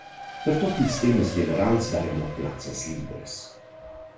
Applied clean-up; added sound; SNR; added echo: none; Race car, auto racing; 11 dB; reverberation time 0.4 s.